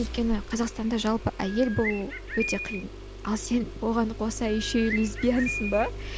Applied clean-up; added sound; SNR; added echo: none; Bird + Engine starting; 8 dB; none.